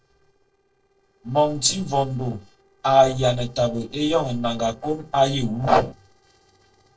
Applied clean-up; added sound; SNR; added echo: neural separator model SepFormer DNS4.